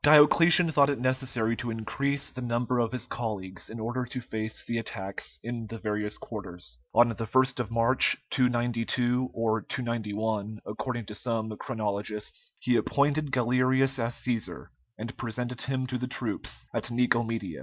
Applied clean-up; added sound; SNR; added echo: none; none; none; none.